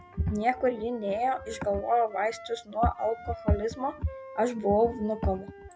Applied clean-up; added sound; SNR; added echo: none; Wind instrument, woodwind instrument; 18 dB; none.